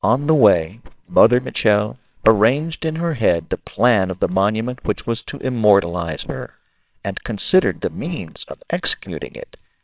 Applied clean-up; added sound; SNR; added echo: neural separator model SepFormer WHAMR!.